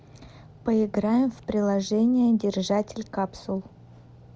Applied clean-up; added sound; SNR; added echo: none; none; none; none.